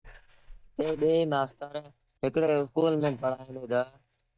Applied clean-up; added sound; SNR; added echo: neural mask model DeepFilterNet 3.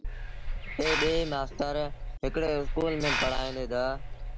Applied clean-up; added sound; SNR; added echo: none; Hiss; 2 dB; none.